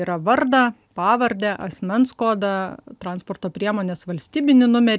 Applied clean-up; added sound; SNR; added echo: none; none; none; none.